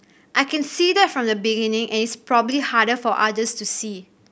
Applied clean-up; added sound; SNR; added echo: none; none; none; none.